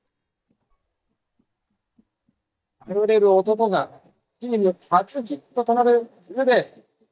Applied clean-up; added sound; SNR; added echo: neural mask model DeepFilterNet 3.